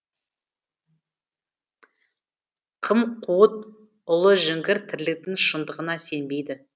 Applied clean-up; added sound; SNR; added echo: none; none; none; none.